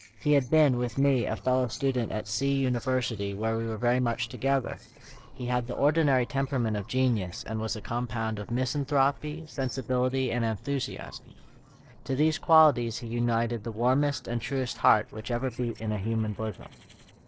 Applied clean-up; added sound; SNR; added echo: neural separator model SepFormer DNS4.